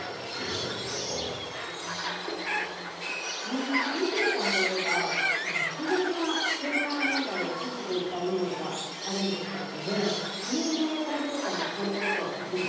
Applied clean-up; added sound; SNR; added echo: none; Bird; -1 dB; reverberation time 1.3 s.